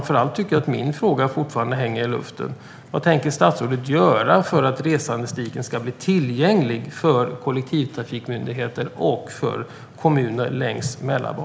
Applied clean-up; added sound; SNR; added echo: none; none; none; none.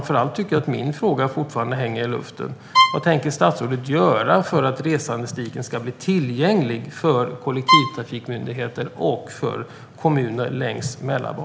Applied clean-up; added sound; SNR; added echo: none; Bowed string instrument; 0 dB; none.